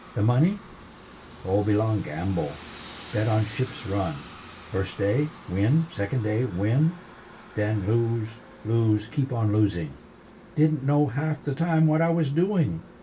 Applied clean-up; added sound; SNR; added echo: none; Aircraft; 20 dB; reverberation time 0.2 s.